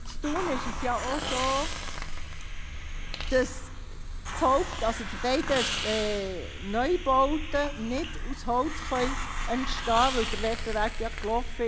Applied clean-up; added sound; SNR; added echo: none; Hiss; 3 dB; none.